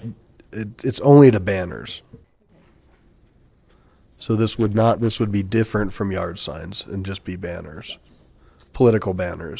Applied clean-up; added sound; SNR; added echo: neural separator model SepFormer DNS4.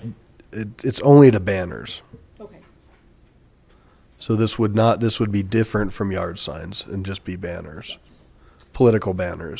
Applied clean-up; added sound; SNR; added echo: none; none; none; none.